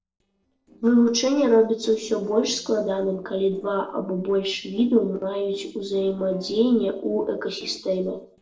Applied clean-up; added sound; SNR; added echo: neural separator model SepFormer DNS4.